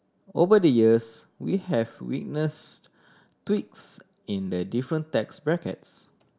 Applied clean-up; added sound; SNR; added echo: none; none; none; none.